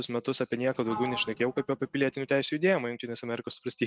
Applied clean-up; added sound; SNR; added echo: neural mask model RNNoise.